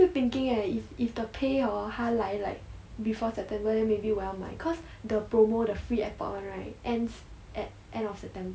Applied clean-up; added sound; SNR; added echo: none; none; none; none.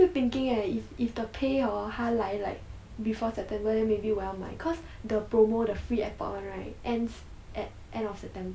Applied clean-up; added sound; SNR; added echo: none; Musical instrument + Mechanical fan; 20 dB; none.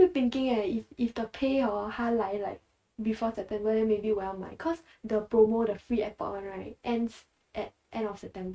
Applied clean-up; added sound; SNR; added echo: neural mask model RNNoise.